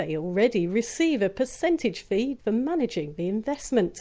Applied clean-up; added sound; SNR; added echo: none; none; none; none.